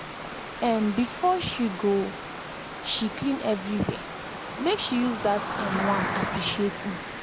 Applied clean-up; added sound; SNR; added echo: none; Stream / Liquid + Cricket; 6 dB; none.